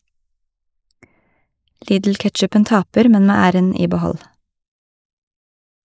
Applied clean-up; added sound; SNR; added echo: neural mask model Resemble Enhance denoiser.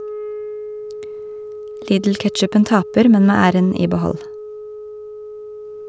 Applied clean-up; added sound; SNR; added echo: none; Wind instrument, woodwind instrument; 12 dB; none.